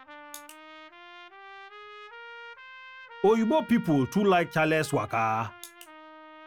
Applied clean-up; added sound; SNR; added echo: none; Trumpet; 18 dB; none.